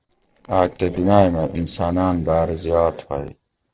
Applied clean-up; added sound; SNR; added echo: neural separator model SepFormer DNS4.